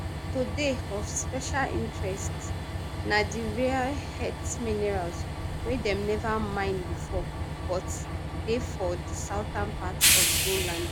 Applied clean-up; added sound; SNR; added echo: none; Train; -1 dB; none.